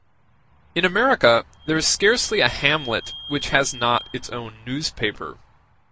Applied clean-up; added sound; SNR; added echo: none; Squeak / Vehicle; 19 dB; none.